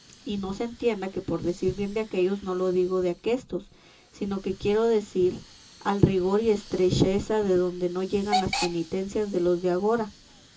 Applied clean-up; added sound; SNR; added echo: none; Hiss / Alarm / Train; 14 dB; reverberation time 0.2 s.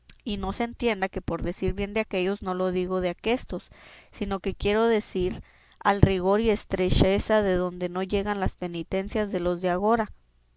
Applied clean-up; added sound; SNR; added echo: none; none; none; none.